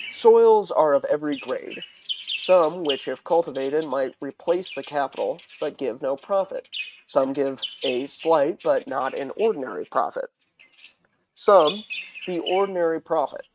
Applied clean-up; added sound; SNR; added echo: neural mask model RNNoise.